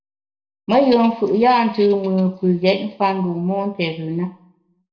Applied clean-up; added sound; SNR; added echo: none; none; none; reverberation time 0.5 s.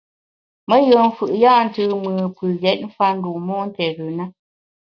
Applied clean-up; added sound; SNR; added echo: none; none; none; none.